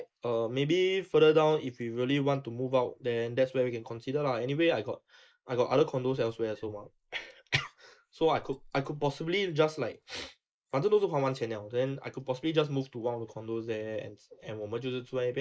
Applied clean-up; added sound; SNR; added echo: neural mask model Resemble Enhance denoiser.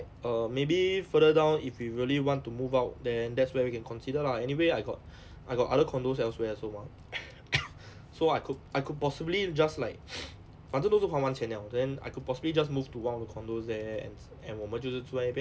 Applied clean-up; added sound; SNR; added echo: none; none; none; none.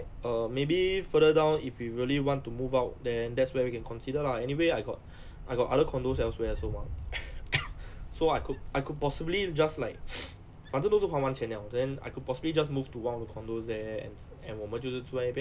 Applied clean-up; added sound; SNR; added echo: none; Wind; 12 dB; none.